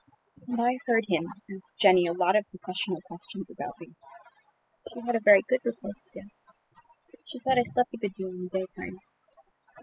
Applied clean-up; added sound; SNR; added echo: classical method spectral subtraction.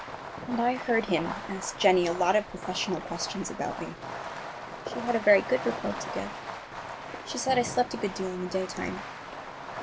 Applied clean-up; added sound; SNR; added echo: none; Fireworks; 8 dB; none.